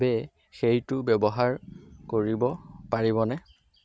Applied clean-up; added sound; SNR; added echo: none; none; none; none.